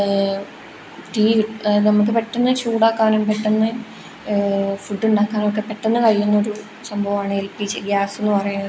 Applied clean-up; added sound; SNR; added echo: none; none; none; none.